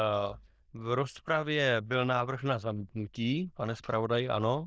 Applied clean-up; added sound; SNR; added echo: neural diffusion model UNIVERSE++.